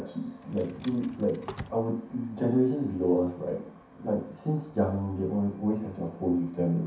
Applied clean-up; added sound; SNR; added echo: none; Drawer open or close; 15 dB; reverberation time 0.6 s.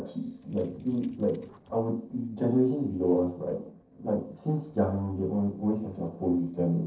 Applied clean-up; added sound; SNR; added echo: neural separator model SepFormer DNS4.